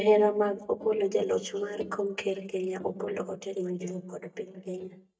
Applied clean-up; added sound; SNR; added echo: neural mask model DeepFilterNet 3.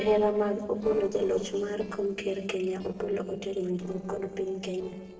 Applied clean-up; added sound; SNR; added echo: neural separator model SepFormer DNS4.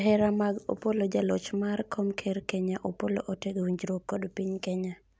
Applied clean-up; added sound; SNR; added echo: none; none; none; none.